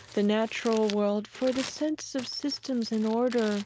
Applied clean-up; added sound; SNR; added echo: none; Crumpling, crinkling; 17 dB; none.